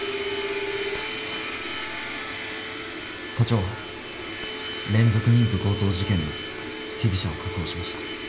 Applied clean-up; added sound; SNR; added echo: none; Domestic sounds, home sounds; 6 dB; reverberation time 2.4 s.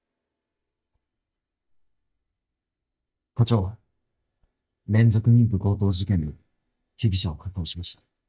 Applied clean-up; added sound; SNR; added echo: neural mask model DeepFilterNet 3.